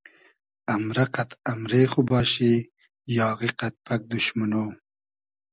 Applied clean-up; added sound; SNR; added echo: none; none; none; none.